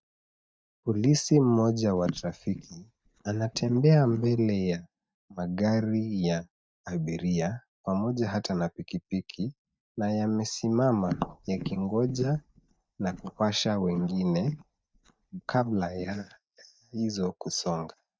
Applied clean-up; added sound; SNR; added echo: neural mask model DeepFilterNet 3.